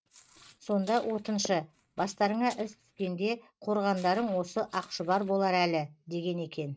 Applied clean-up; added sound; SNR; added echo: neural mask model RNNoise.